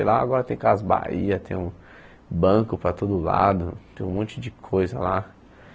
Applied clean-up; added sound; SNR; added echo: none; none; none; none.